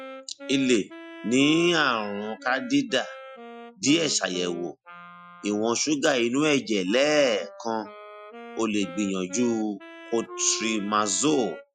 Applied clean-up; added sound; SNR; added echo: classical method Wiener filter.